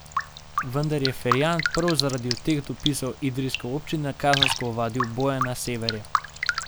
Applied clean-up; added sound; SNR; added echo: none; Raindrop; 3 dB; none.